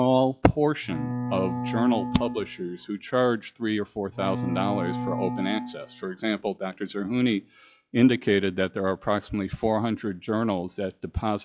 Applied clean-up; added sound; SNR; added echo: classical method log-MMSE.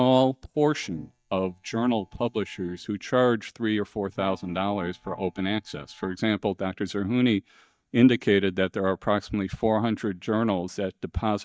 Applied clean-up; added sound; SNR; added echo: neural mask model DeepFilterNet 3.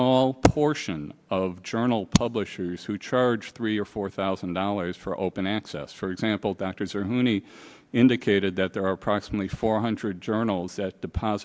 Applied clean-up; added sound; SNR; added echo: none; none; none; none.